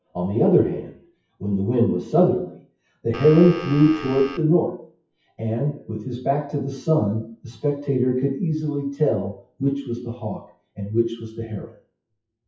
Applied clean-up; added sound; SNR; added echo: classical method WPE with log-MMSE.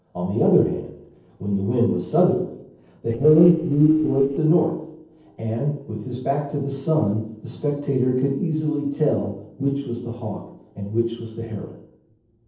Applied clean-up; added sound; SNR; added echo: neural separator model SepFormer DNS4.